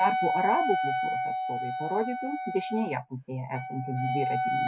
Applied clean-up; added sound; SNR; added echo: none; Wind instrument, woodwind instrument; -1 dB; none.